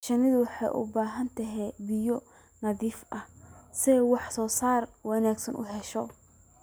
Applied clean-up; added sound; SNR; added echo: none; none; none; none.